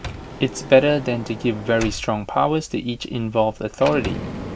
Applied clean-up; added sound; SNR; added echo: none; Sliding door; 12 dB; none.